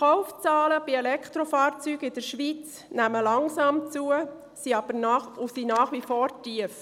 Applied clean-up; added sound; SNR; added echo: none; none; none; none.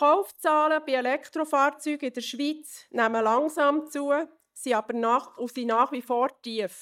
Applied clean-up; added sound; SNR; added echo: neural mask model DeepFilterNet 3.